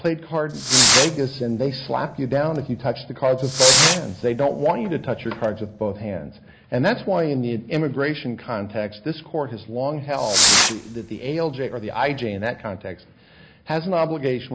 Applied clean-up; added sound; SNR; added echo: none; Fireworks; -2 dB; none.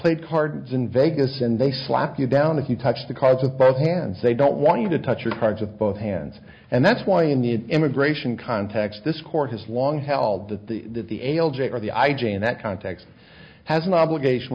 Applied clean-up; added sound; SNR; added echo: none; none; none; none.